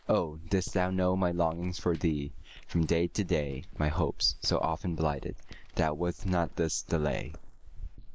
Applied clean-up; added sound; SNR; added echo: neural mask model Resemble Enhance denoiser.